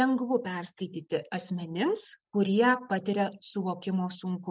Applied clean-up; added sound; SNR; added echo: none; none; none; none.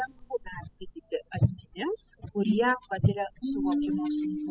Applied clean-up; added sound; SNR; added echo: classical method spectral subtraction.